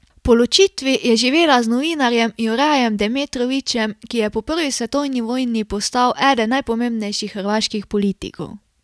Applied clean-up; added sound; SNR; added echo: none; none; none; none.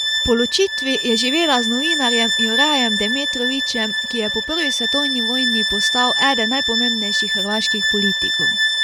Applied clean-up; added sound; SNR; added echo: none; Bowed string instrument; -2 dB; none.